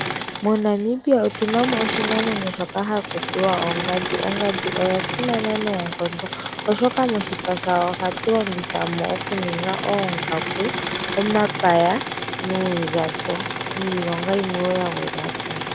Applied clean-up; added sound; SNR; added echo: none; Engine / Mechanisms; 5 dB; none.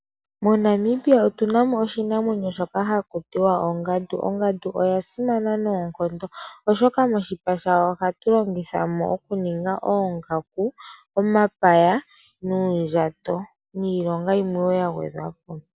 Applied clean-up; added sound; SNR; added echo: none; none; none; none.